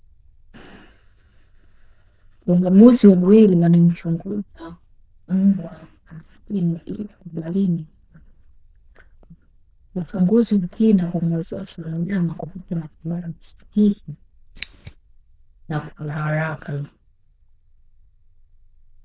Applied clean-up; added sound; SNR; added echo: neural diffusion model UNIVERSE++.